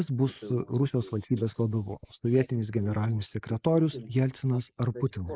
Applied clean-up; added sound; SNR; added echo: neural mask model Resemble Enhance denoiser.